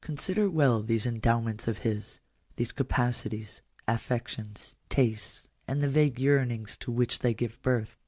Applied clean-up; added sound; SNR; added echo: none; none; none; none.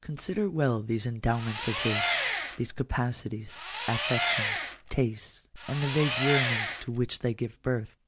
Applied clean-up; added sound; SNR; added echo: none; Engine; 0 dB; none.